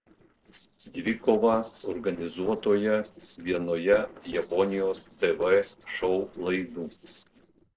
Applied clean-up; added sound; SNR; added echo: neural separator model SepFormer DNS4.